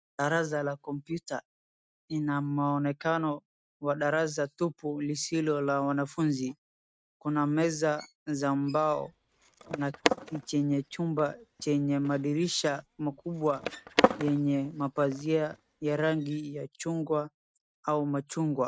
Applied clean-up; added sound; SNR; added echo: neural mask model RNNoise.